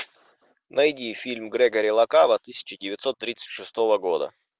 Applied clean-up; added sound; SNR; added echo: none; none; none; none.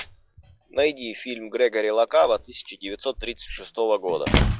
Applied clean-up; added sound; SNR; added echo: classical method log-MMSE.